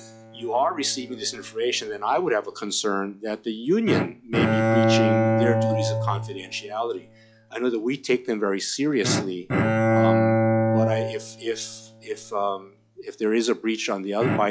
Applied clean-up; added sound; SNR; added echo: classical method log-MMSE.